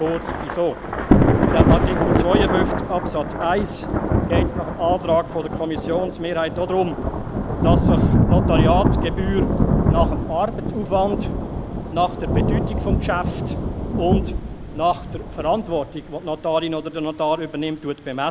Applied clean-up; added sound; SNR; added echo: none; Thunder / Rain; -3 dB; none.